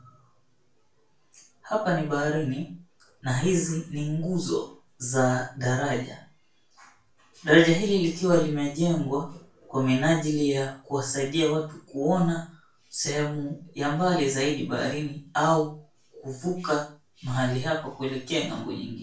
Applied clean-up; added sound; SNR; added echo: none; none; none; reverberation time 0.3 s.